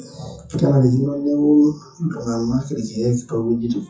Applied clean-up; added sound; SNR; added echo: classical method WPE with log-MMSE.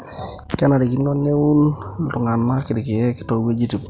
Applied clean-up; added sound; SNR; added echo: none; none; none; none.